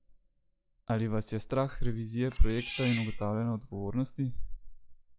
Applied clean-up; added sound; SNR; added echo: classical method log-MMSE.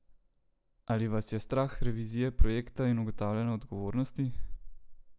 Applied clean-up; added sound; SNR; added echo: none; none; none; none.